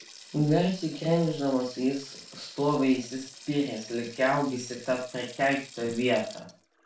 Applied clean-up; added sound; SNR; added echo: none; Sink (filling or washing); 19 dB; reverberation time 0.3 s.